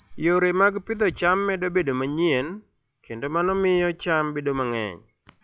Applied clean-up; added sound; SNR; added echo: classical method log-MMSE.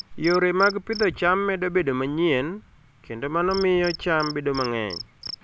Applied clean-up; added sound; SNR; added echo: none; Cricket; 17 dB; none.